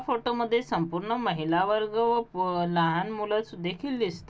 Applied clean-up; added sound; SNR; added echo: none; none; none; none.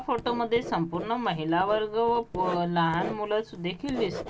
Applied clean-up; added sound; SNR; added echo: none; Writing; 11 dB; none.